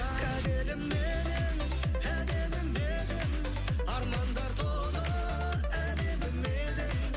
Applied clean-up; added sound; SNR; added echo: none; none; none; none.